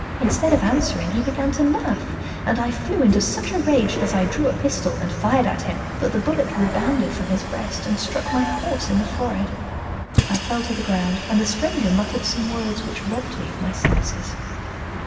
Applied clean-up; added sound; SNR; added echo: none; Bus; 4 dB; reverberation time 2.4 s.